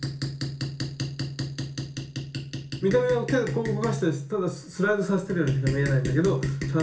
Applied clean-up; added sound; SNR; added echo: none; none; none; reverberation time 0.4 s.